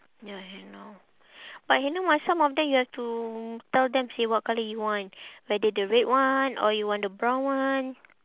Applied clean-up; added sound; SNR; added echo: none; none; none; none.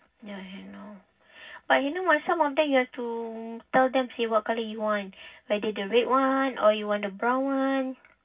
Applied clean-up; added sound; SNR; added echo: none; none; none; reverberation time 0.4 s.